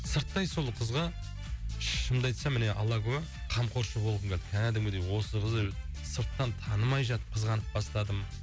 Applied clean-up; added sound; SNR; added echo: none; none; none; none.